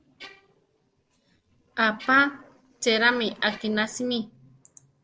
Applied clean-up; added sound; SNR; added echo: neural separator model SepFormer DNS4.